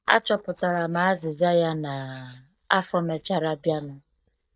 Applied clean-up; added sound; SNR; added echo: neural mask model DeepFilterNet 3.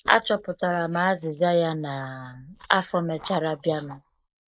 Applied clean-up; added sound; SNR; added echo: neural mask model Resemble Enhance denoiser.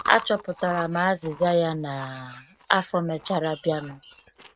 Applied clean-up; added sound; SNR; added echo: neural mask model RNNoise.